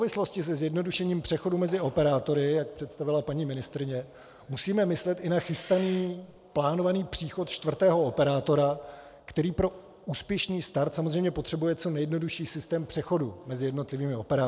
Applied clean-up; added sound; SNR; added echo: none; Engine; 19 dB; none.